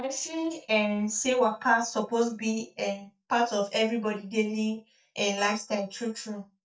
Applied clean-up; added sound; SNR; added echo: neural mask model DeepFilterNet 3.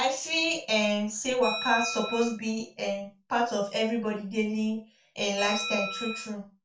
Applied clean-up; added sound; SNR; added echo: none; Bell; 10 dB; reverberation time 0.3 s.